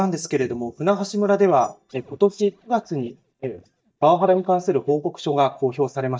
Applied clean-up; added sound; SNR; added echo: neural mask model DeepFilterNet 3.